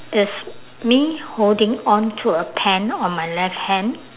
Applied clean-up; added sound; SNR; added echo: none; none; none; none.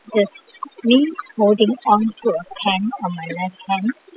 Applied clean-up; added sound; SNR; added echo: classical method spectral subtraction.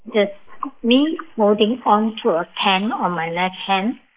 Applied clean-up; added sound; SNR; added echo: neural mask model Resemble Enhance denoiser.